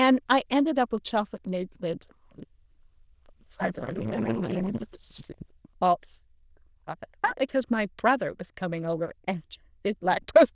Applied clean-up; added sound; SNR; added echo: neural diffusion model UNIVERSE++.